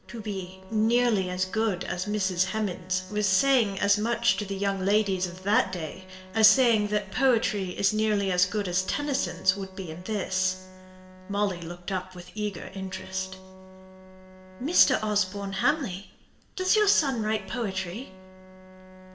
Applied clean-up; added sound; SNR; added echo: none; Bowed string instrument; 18 dB; reverberation time 0.6 s.